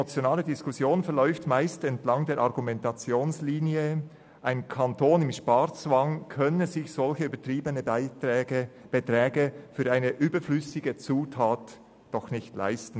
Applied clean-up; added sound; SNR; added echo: none; none; none; none.